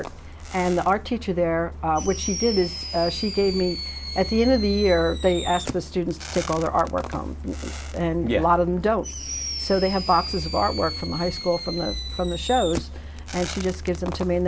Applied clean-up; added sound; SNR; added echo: none; Fireworks + Truck; 8 dB; none.